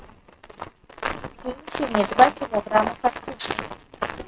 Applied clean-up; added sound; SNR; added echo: neural mask model RNNoise.